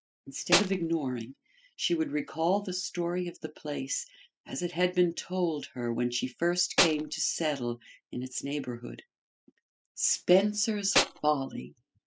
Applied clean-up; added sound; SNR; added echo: classical method spectral subtraction.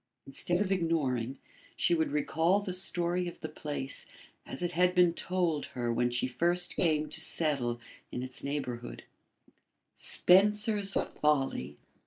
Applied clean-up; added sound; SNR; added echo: neural mask model Resemble Enhance denoiser.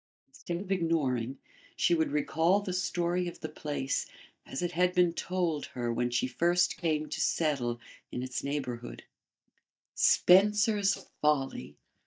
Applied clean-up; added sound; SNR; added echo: neural mask model DeepFilterNet 3.